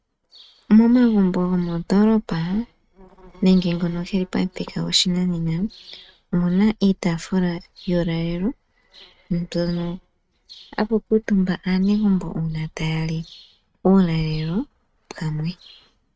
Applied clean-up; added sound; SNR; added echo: neural mask model RNNoise.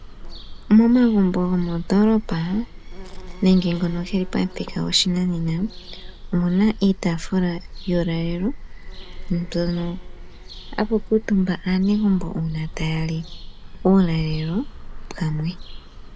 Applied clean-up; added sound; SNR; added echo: none; Bird vocalization, bird call, bird song; 11 dB; none.